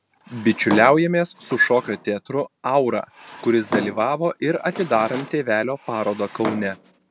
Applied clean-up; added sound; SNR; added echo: none; Drawer open or close; 13 dB; none.